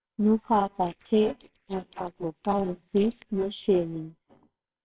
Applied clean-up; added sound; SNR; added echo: neural separator model SepFormer WHAMR!.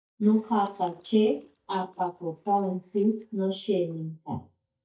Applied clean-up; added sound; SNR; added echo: neural mask model DeepFilterNet 3.